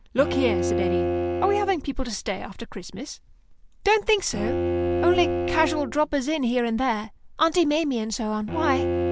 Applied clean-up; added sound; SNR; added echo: none; Bowed string instrument; 3 dB; none.